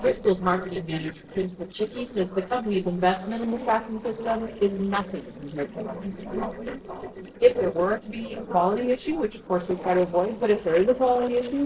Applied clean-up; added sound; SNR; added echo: neural separator model SepFormer DNS4.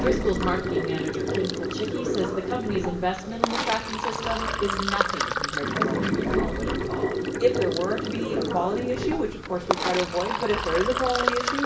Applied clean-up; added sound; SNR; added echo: none; Sink (filling or washing); -1 dB; reverberation time 0.8 s.